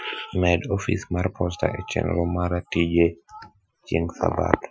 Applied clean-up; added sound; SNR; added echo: classical method Wiener filter.